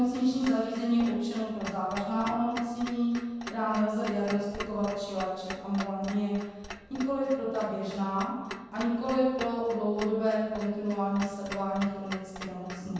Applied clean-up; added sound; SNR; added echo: none; Clock; 14 dB; reverberation time 1.2 s.